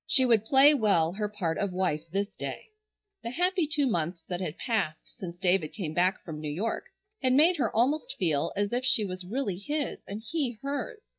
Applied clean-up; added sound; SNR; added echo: neural mask model DeepFilterNet 3.